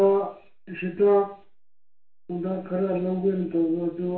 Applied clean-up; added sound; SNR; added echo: none; none; none; reverberation time 0.4 s.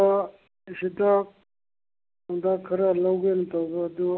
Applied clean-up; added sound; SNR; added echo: none; none; none; none.